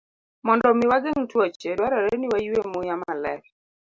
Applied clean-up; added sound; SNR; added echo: none; none; none; none.